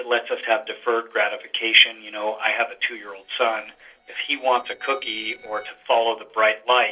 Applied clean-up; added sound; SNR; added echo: neural separator model SepFormer DNS4.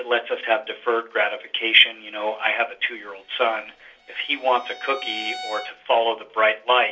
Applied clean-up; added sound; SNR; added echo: none; Bowed string instrument; 16 dB; reverberation time 0.2 s.